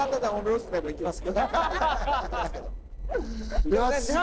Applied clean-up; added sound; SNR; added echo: neural separator model SepFormer DNS4.